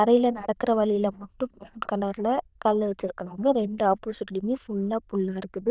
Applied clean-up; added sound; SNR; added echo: neural diffusion model UNIVERSE++.